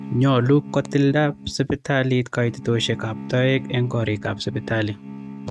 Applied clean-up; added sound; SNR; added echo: neural mask model RNNoise.